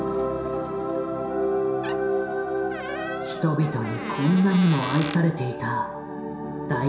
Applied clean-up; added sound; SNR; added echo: none; Door; 15 dB; reverberation time 0.7 s.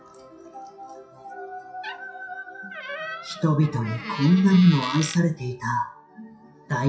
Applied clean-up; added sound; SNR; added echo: classical method WPE with log-MMSE.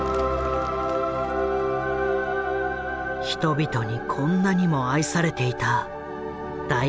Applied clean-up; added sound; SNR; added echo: none; none; none; none.